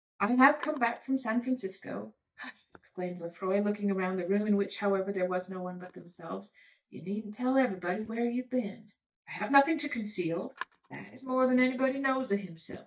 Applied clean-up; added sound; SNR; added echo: neural mask model DeepFilterNet 3.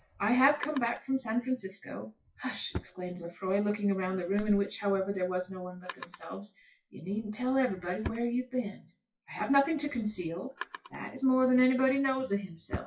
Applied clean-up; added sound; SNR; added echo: classical method WPE with log-MMSE.